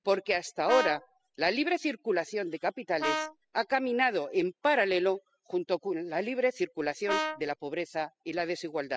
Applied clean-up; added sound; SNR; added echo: classical method spectral subtraction.